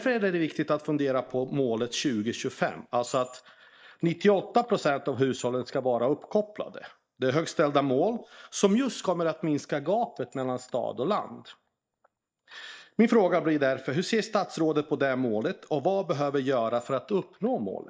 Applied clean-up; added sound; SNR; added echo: neural mask model DeepFilterNet 3.